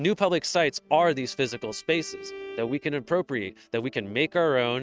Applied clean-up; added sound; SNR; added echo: neural mask model RNNoise.